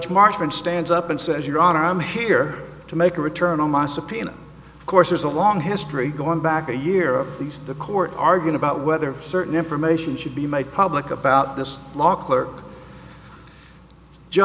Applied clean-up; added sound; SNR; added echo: none; none; none; none.